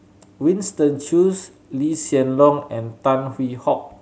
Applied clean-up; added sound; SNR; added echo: none; none; none; none.